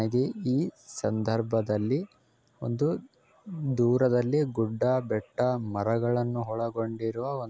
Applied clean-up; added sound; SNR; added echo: none; none; none; none.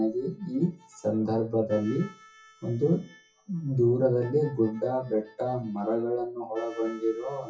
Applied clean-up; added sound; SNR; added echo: classical method WPE with log-MMSE.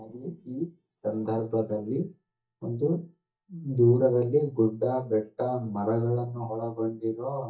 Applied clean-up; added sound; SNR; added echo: neural mask model DeepFilterNet 3.